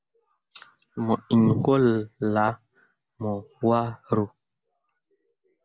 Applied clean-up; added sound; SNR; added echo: none; none; none; none.